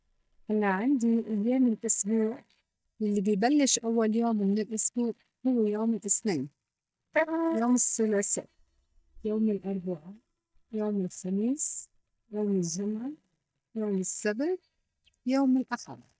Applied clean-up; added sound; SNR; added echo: neural mask model DeepFilterNet 3.